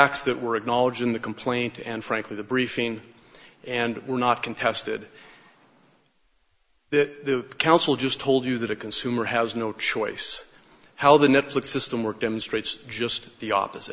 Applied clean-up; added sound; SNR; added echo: none; none; none; none.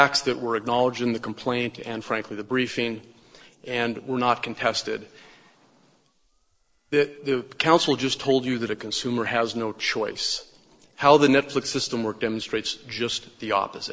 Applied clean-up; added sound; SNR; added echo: neural separator model SepFormer DNS4.